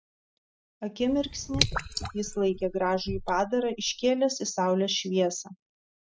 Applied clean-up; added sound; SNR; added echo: classical method spectral subtraction.